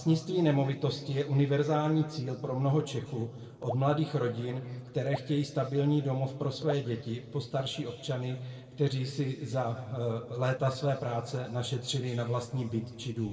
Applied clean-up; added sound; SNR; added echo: neural separator model SepFormer DNS4.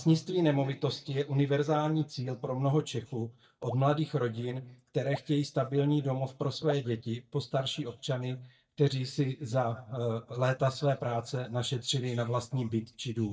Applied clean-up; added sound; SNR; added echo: neural mask model DeepFilterNet 3.